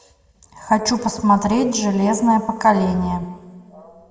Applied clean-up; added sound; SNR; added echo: none; none; none; reverberation time 1.6 s.